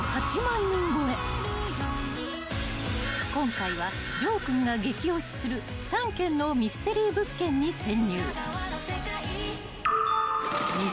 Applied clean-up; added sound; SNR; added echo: none; none; none; none.